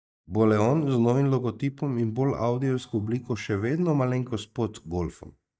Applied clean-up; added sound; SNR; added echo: neural mask model DeepFilterNet 3.